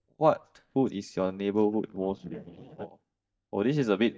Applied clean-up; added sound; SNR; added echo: neural mask model DeepFilterNet 3.